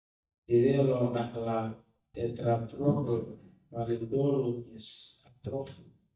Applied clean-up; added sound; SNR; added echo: neural mask model DeepFilterNet 3.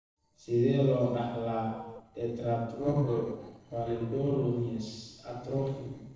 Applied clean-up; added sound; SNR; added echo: neural separator model SepFormer DNS4.